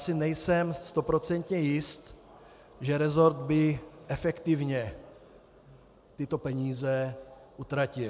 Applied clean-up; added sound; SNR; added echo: none; none; none; none.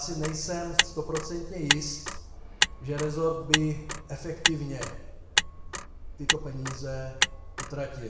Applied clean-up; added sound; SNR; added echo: none; Motor vehicle (road); -3 dB; reverberation time 0.8 s.